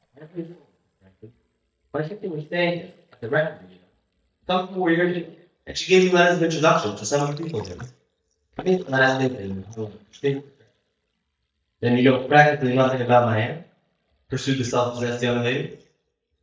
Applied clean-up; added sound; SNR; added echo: neural mask model DeepFilterNet 3.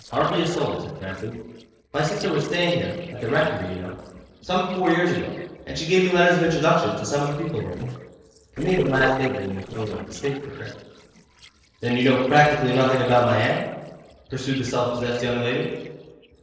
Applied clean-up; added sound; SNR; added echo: neural separator model SepFormer DNS4.